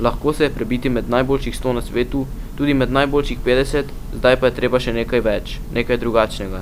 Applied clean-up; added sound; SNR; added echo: none; Church bell; 8 dB; none.